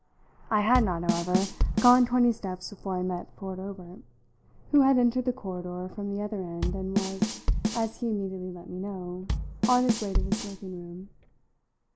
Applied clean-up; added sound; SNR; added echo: none; Bass drum / Snare drum / Drum kit; 1 dB; none.